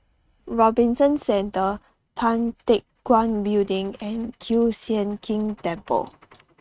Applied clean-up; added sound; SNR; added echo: neural mask model RNNoise.